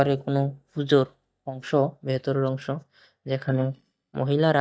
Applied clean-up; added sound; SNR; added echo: neural mask model DeepFilterNet 3.